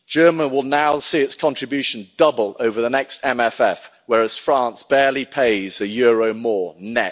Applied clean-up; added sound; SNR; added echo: none; none; none; none.